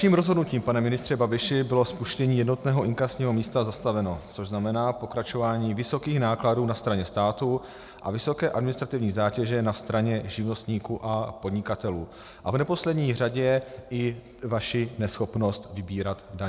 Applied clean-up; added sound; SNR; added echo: none; none; none; none.